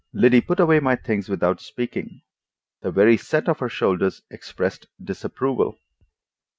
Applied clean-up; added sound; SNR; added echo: none; none; none; none.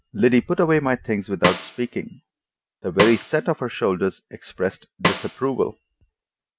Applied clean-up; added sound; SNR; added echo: none; Snare drum; 5 dB; none.